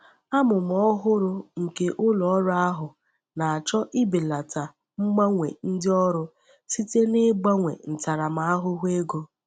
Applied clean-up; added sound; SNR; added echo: none; none; none; none.